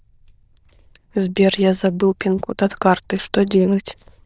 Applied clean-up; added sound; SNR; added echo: neural diffusion model UNIVERSE++.